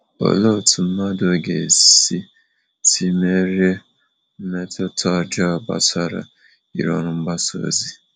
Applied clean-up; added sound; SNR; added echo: none; none; none; none.